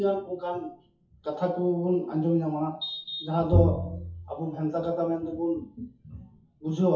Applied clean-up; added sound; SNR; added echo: classical method WPE with log-MMSE.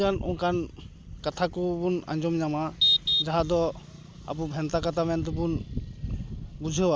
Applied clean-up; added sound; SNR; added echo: none; none; none; none.